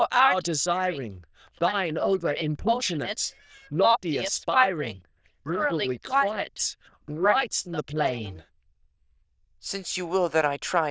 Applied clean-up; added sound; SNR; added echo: neural diffusion model UNIVERSE++.